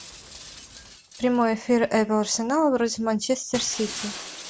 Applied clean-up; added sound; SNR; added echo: none; Shatter; 16 dB; none.